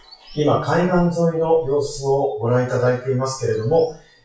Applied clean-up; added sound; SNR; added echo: classical method WPE with log-MMSE.